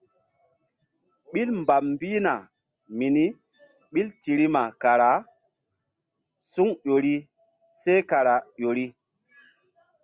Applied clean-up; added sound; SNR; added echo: none; none; none; none.